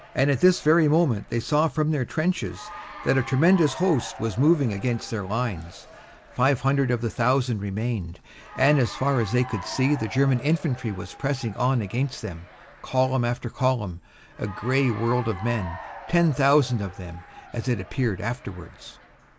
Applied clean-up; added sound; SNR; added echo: none; Applause / Cheering; 18 dB; none.